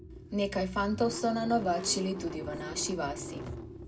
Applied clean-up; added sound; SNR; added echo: none; Engine starting / Car; 10 dB; reverberation time 0.2 s.